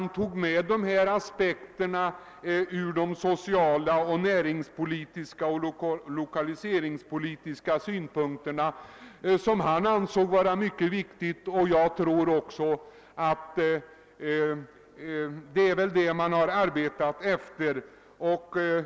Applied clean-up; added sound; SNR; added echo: none; none; none; none.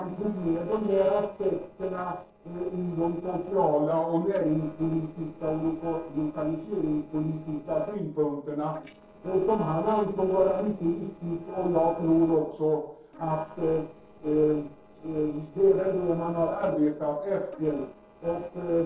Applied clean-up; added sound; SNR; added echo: neural separator model SepFormer DNS4.